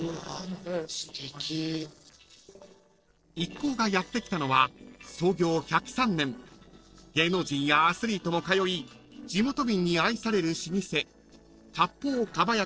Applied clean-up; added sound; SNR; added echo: neural separator model SepFormer DNS4.